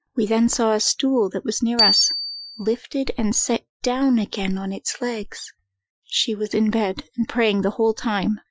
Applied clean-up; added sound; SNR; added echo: classical method Wiener filter.